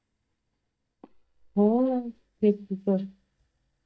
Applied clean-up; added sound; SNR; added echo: neural mask model DeepFilterNet 3.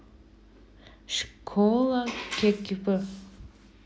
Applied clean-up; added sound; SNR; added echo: none; none; none; none.